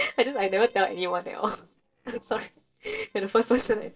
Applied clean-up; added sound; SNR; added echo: neural separator model SepFormer DNS4.